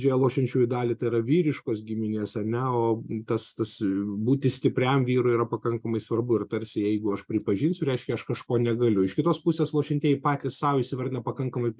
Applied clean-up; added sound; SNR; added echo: none; none; none; none.